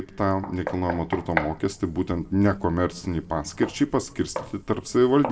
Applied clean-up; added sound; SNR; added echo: none; Knock; 11 dB; reverberation time 0.7 s.